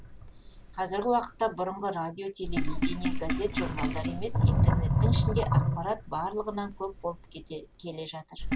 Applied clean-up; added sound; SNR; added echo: none; Sink (filling or washing); -4 dB; none.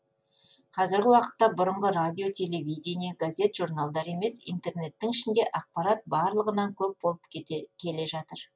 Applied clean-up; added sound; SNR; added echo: none; none; none; none.